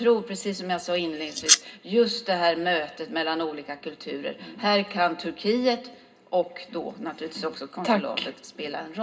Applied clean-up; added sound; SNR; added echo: none; Domestic sounds, home sounds; -4 dB; reverberation time 0.2 s.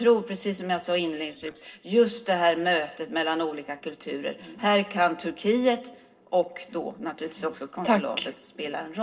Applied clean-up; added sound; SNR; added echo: neural separator model SepFormer DNS4.